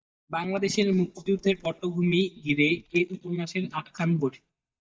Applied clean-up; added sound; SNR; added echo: neural mask model DeepFilterNet 3.